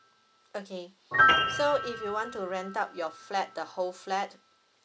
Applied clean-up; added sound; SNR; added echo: none; Piano; -2 dB; none.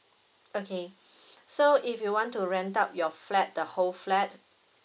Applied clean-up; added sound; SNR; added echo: none; none; none; none.